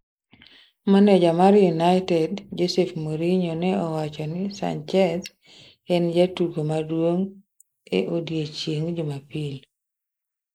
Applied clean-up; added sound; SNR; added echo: neural mask model Resemble Enhance denoiser.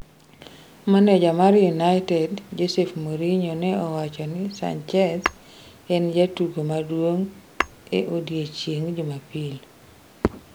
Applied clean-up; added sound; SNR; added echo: none; Tap / Hammer; 13 dB; none.